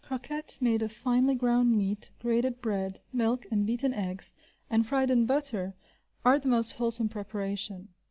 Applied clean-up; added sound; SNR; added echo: none; none; none; none.